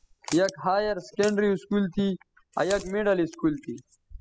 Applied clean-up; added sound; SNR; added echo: classical method spectral subtraction.